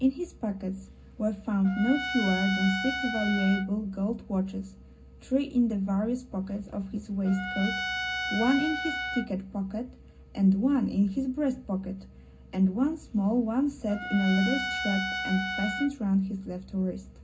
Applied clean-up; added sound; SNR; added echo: none; Trumpet; 6 dB; reverberation time 0.4 s.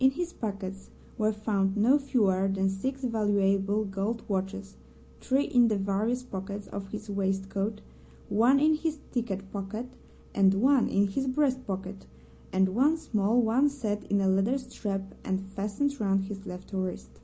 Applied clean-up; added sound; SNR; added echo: none; none; none; none.